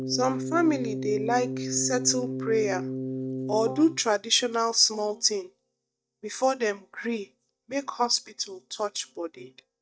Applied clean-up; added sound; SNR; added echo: neural mask model DeepFilterNet 3.